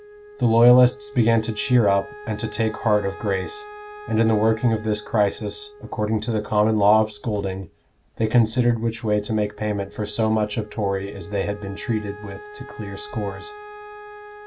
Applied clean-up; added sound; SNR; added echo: none; Wind instrument, woodwind instrument; 18 dB; none.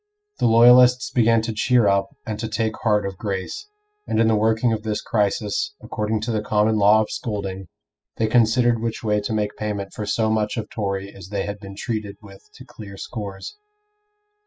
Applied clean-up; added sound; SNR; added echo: classical method spectral subtraction.